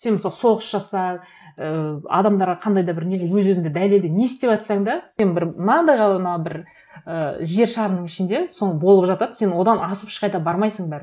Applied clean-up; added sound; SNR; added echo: neural mask model Resemble Enhance denoiser.